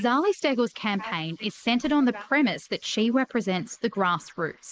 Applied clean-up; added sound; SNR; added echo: neural mask model Resemble Enhance denoiser.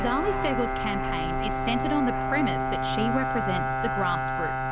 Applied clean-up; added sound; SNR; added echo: none; Bowed string instrument; -1 dB; none.